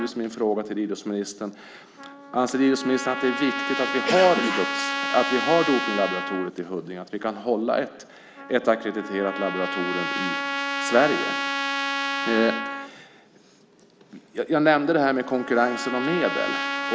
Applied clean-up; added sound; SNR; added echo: none; Trumpet; 5 dB; none.